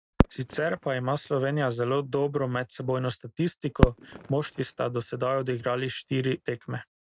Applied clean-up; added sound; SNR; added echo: neural mask model RNNoise.